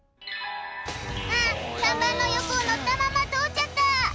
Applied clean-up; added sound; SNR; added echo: none; none; none; none.